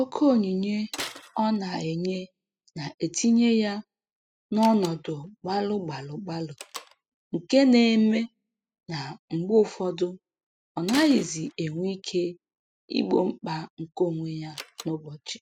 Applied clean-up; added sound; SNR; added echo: classical method spectral subtraction.